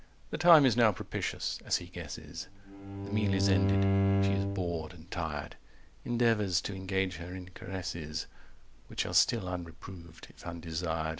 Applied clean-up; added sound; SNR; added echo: none; Bowed string instrument; -2 dB; none.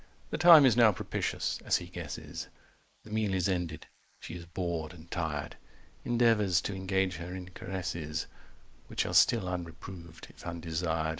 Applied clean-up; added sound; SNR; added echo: neural mask model Resemble Enhance denoiser.